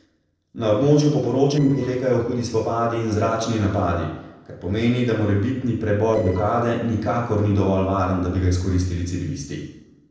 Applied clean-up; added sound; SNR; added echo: neural separator model SepFormer DNS4.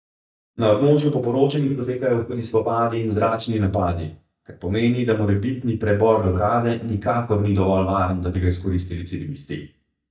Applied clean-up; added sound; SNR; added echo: neural mask model DeepFilterNet 3.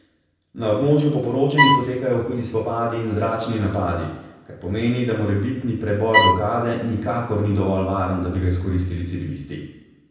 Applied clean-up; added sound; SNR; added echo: none; Bowed string instrument; -2 dB; reverberation time 0.9 s.